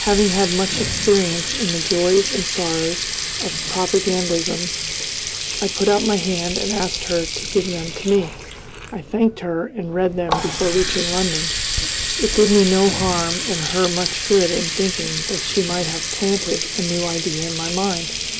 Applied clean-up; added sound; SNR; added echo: none; Water tap, faucet; 3 dB; none.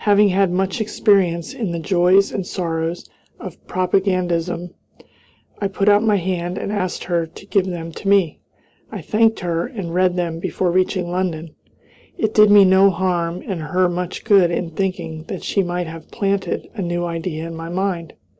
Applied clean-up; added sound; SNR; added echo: none; none; none; none.